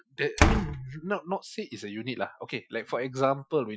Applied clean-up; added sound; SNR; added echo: classical method Wiener filter.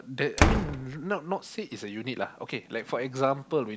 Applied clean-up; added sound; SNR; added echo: none; Slam; -1 dB; none.